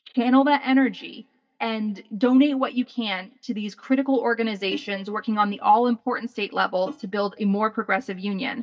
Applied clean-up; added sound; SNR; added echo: neural mask model DeepFilterNet 3.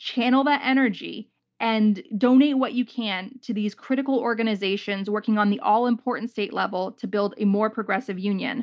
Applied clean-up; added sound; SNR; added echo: none; none; none; none.